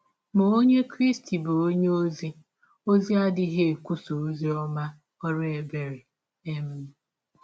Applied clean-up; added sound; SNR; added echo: none; none; none; none.